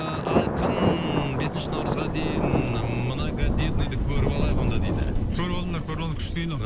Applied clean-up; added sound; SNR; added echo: none; Thunder; -5 dB; none.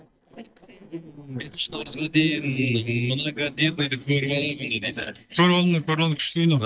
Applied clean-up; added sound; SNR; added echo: neural mask model DeepFilterNet 3.